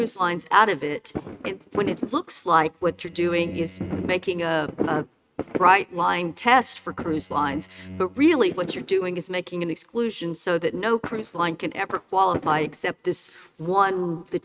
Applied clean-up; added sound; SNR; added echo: neural mask model RNNoise.